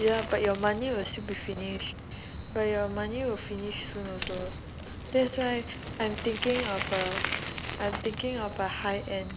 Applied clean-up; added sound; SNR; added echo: none; Bicycle + Coin (dropping); 7 dB; none.